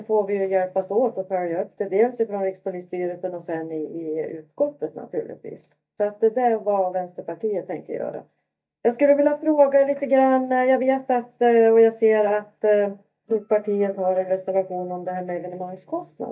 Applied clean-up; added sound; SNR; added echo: neural mask model DeepFilterNet 3.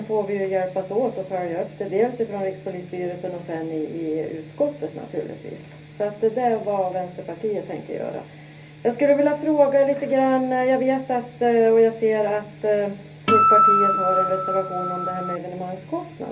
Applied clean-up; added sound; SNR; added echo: none; Acoustic guitar; -4 dB; reverberation time 0.3 s.